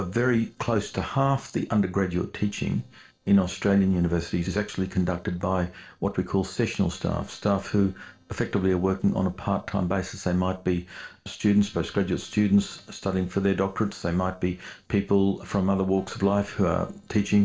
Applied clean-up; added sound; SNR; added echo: neural separator model SepFormer DNS4.